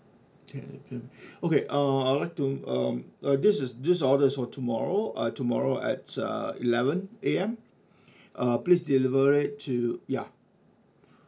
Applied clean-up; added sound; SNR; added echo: none; none; none; none.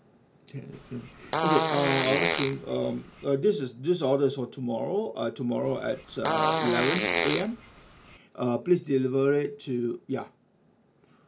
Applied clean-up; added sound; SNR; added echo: none; Fart; 1 dB; none.